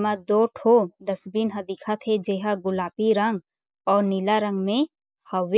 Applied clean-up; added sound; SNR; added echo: none; none; none; none.